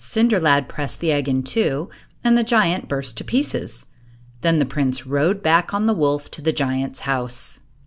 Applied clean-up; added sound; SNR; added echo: none; none; none; none.